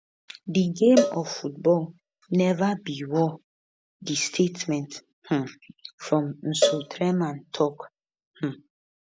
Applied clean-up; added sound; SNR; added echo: none; Cowbell; 4 dB; none.